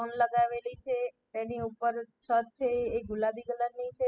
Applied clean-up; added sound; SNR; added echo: classical method spectral subtraction.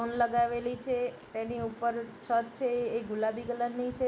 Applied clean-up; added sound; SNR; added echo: none; none; none; none.